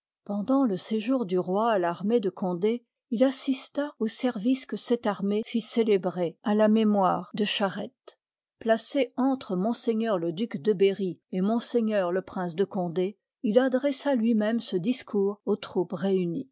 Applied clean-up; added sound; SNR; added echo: none; none; none; none.